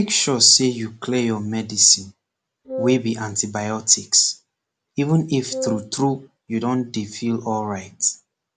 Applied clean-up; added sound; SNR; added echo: none; Wind instrument, woodwind instrument; 8 dB; none.